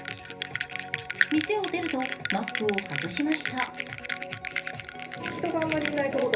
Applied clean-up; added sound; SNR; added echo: none; Bell; -2 dB; reverberation time 0.3 s.